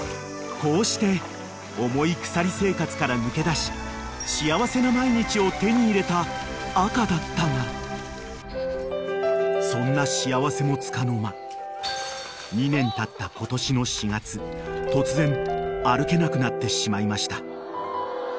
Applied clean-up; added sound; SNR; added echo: none; Wind + Wind instrument, woodwind instrument; 17 dB; none.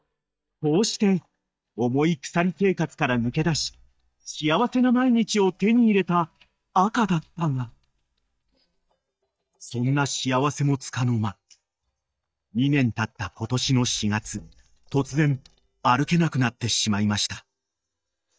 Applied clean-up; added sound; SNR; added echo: neural mask model DeepFilterNet 3.